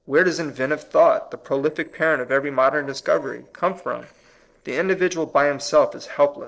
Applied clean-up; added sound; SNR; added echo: neural separator model SepFormer DNS4.